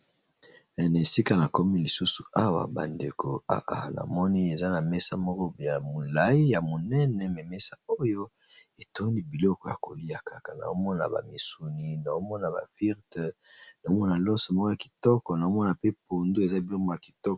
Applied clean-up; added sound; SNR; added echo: none; none; none; none.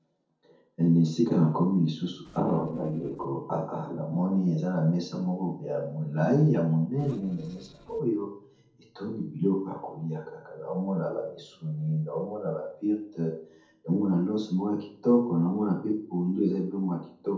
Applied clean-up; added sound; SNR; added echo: neural separator model SepFormer DNS4.